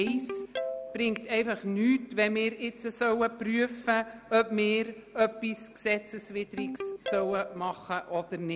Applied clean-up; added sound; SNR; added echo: none; Ringtone; 12 dB; none.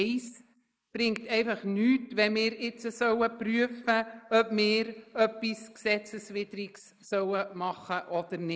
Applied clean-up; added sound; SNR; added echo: neural mask model Resemble Enhance denoiser.